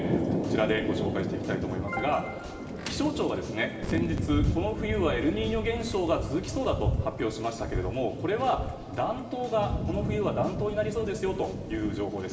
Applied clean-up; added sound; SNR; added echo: none; Thunder; 2 dB; reverberation time 1.7 s.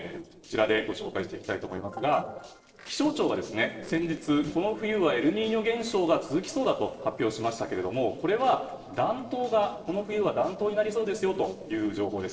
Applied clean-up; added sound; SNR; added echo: neural separator model SepFormer DNS4.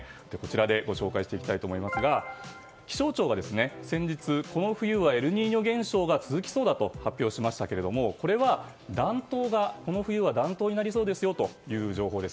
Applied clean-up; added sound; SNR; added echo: none; none; none; none.